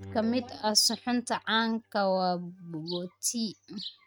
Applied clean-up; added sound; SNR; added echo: neural mask model RNNoise.